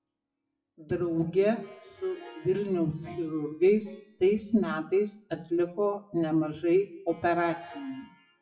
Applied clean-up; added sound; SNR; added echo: classical method WPE with log-MMSE.